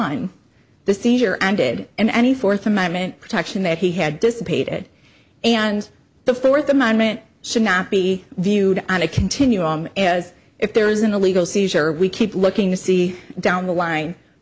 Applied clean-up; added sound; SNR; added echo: none; none; none; none.